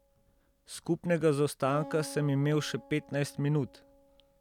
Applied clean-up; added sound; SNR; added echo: none; Acoustic guitar; 19 dB; none.